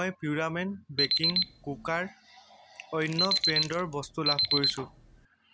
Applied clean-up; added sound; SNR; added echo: none; Alarm; -4 dB; none.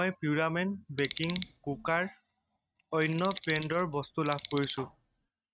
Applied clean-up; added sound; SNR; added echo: neural mask model RNNoise.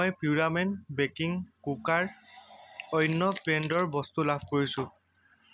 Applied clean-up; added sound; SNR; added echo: none; none; none; none.